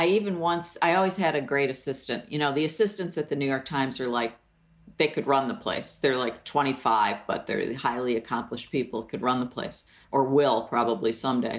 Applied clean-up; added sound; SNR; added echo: none; none; none; none.